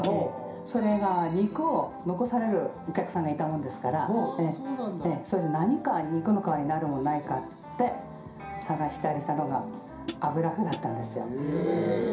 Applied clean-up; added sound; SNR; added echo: none; Hi-hat; 10 dB; reverberation time 0.5 s.